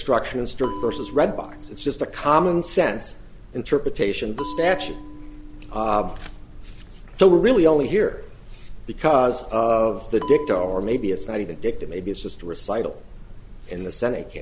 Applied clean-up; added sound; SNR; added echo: none; Bell; 18 dB; none.